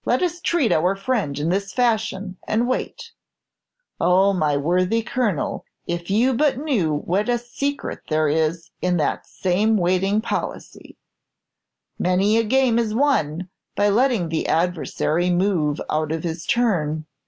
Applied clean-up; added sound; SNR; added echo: none; none; none; none.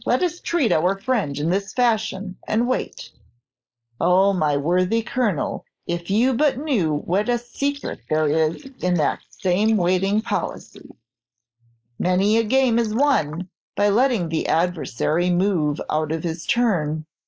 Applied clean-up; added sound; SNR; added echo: neural mask model Resemble Enhance denoiser.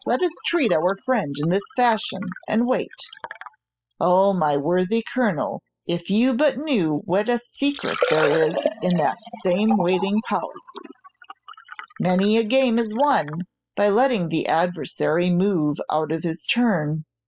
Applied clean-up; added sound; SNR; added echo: classical method spectral subtraction.